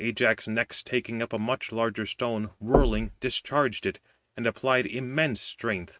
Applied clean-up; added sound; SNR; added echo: neural mask model RNNoise.